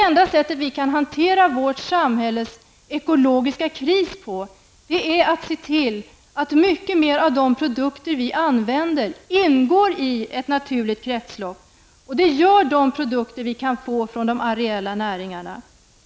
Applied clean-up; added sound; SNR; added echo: none; none; none; none.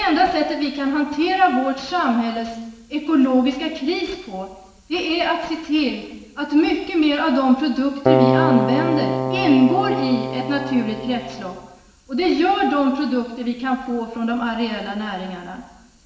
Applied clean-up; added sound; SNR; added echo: none; Keyboard (musical); 1 dB; reverberation time 1.0 s.